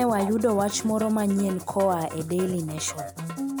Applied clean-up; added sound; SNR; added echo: none; Musical instrument; 11 dB; none.